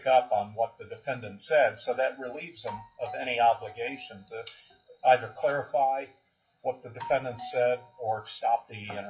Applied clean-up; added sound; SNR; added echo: classical method WPE with log-MMSE.